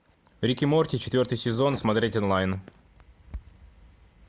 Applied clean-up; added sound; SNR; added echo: none; none; none; none.